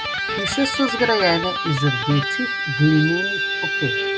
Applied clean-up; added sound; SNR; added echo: none; Electric guitar; 2 dB; none.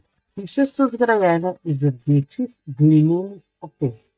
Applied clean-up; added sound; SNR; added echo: neural mask model DeepFilterNet 3.